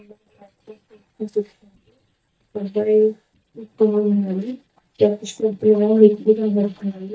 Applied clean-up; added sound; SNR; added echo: neural mask model DeepFilterNet 3.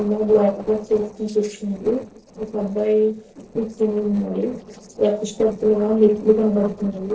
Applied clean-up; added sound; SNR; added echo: neural separator model SepFormer DNS4.